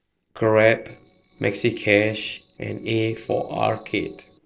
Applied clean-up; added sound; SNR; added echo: neural separator model SepFormer DNS4.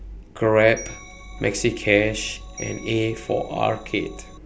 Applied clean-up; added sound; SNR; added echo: none; Organ + Bell; 20 dB; none.